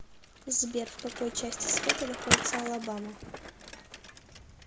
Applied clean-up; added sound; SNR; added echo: none; Bicycle; -1 dB; none.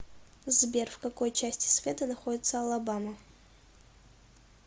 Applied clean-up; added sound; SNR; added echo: none; none; none; none.